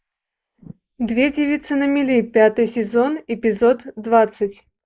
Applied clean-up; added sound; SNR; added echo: neural mask model Resemble Enhance denoiser.